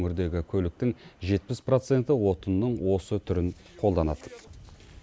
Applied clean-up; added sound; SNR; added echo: none; none; none; none.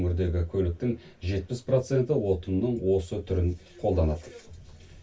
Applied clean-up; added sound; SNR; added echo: none; none; none; reverberation time 0.2 s.